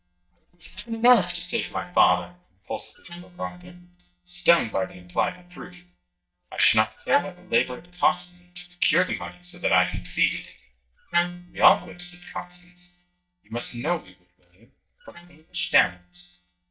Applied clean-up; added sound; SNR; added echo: neural mask model DeepFilterNet 3.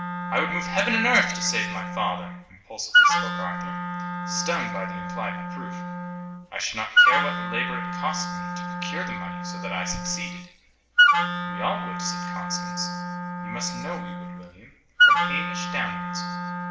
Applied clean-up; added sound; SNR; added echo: none; Wind instrument, woodwind instrument; -5 dB; reverberation time 0.7 s.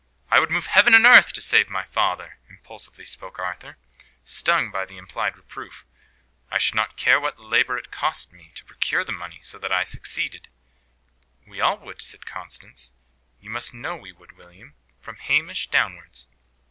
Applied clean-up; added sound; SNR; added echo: none; none; none; none.